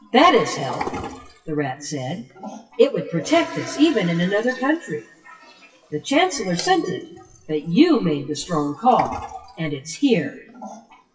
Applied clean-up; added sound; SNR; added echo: classical method WPE with log-MMSE.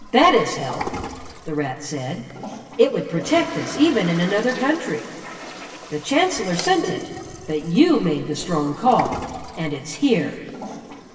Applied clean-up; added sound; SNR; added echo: none; Toilet flush; 13 dB; reverberation time 2.8 s.